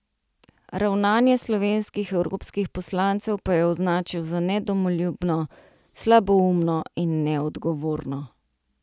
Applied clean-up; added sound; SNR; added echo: none; none; none; none.